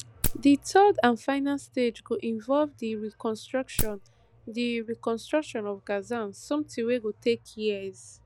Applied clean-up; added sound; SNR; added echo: none; Wood; 4 dB; none.